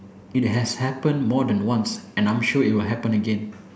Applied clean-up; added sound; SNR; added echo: none; none; none; none.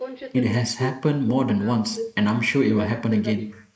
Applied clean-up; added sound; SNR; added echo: neural mask model Resemble Enhance denoiser.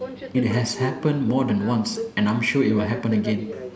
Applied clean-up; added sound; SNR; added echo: none; Subway, metro, underground; 11 dB; none.